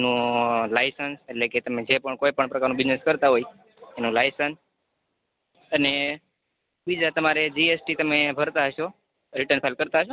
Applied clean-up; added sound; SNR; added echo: none; none; none; none.